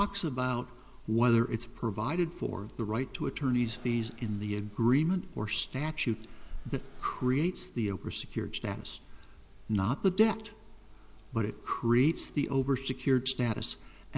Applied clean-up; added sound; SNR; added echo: none; Accelerating, revving, vroom; 15 dB; none.